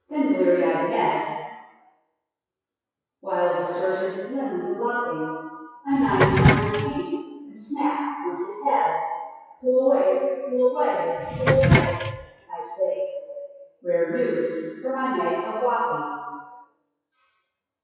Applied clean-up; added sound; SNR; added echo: classical method WPE with log-MMSE.